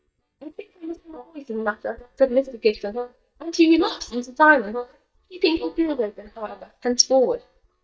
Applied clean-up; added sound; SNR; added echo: neural mask model DeepFilterNet 3.